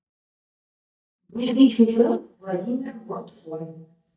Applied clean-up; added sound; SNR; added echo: neural mask model DeepFilterNet 3.